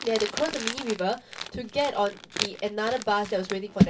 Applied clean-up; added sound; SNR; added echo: none; Crumpling, crinkling; 3 dB; reverberation time 0.1 s.